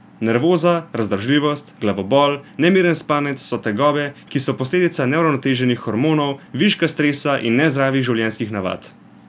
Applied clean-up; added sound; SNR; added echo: none; none; none; none.